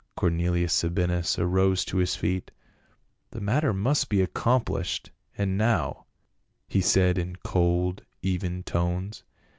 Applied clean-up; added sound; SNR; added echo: none; none; none; none.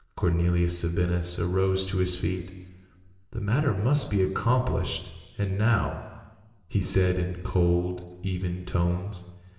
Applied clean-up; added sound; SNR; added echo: none; none; none; reverberation time 1.4 s.